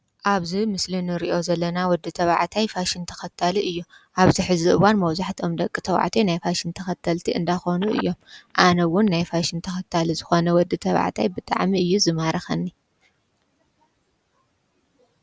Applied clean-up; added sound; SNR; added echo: none; Telephone; 14 dB; none.